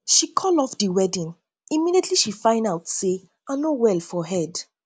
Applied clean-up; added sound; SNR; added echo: none; none; none; none.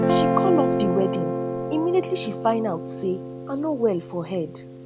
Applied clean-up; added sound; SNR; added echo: none; Guitar; 1 dB; none.